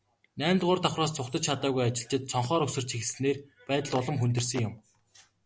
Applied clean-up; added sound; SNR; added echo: none; none; none; none.